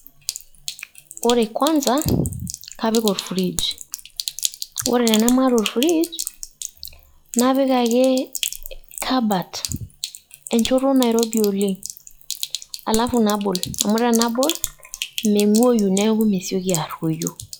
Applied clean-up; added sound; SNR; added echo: classical method log-MMSE.